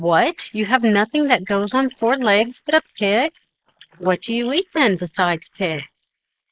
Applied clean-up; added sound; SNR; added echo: neural mask model Resemble Enhance denoiser.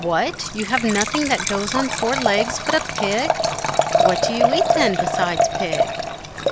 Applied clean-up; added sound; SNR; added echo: none; Liquid; -2 dB; none.